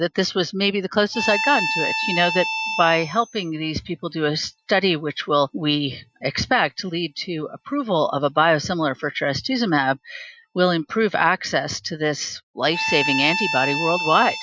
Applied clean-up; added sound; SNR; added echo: classical method Wiener filter.